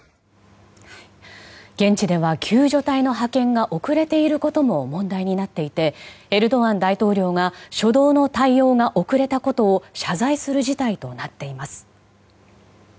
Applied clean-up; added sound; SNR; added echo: none; none; none; none.